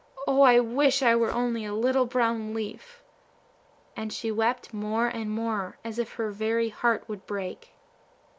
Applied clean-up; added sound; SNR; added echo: none; Whoosh, swoosh, swish; 18 dB; none.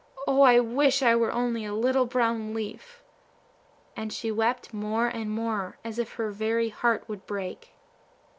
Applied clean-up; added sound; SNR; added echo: none; none; none; none.